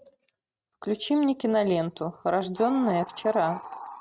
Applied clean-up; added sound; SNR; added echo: neural mask model RNNoise.